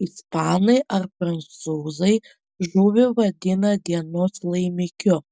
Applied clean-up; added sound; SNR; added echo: none; none; none; none.